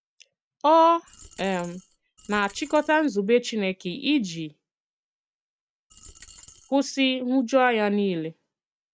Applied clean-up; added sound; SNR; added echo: none; Coin (dropping); 17 dB; none.